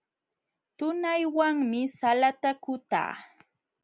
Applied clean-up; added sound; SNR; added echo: none; none; none; none.